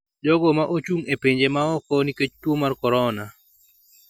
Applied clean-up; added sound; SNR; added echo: none; none; none; none.